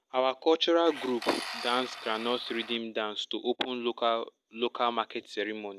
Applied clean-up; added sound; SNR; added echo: none; Tools; 12 dB; none.